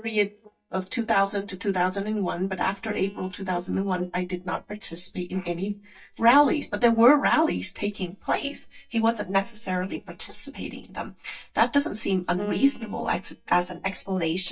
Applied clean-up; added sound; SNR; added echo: neural mask model DeepFilterNet 3.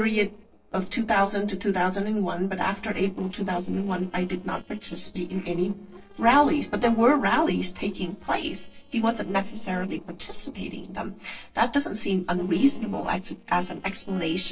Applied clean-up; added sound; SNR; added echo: neural separator model SepFormer DNS4.